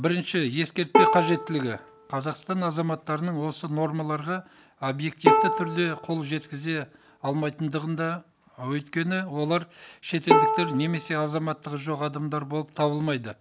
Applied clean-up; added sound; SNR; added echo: none; Bowed string instrument; -1 dB; none.